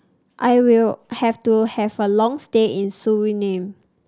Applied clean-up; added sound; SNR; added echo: none; none; none; none.